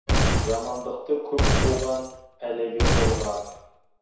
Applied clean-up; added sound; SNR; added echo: none; Glass; -5 dB; reverberation time 0.7 s.